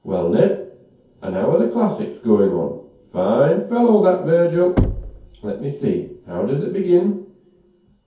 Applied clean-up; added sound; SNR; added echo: none; Knock / Wood; 7 dB; reverberation time 0.6 s.